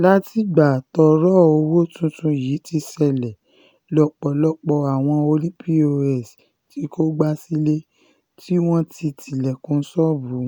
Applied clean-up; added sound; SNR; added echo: none; none; none; none.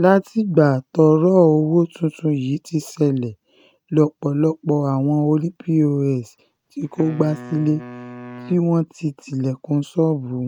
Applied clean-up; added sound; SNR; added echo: neural mask model RNNoise.